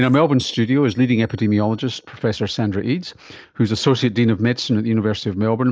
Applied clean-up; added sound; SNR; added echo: neural mask model DeepFilterNet 3.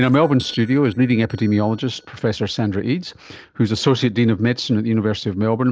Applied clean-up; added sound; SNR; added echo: neural separator model SepFormer DNS4.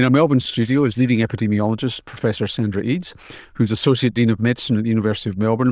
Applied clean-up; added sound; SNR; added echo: neural diffusion model UNIVERSE++.